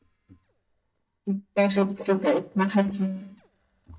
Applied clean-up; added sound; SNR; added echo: neural mask model DeepFilterNet 3.